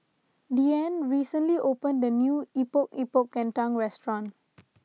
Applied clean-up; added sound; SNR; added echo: none; none; none; none.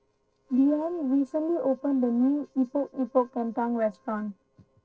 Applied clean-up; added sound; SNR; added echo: neural separator model SepFormer DNS4.